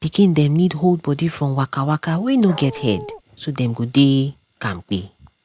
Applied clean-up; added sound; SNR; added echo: none; Dog; 14 dB; none.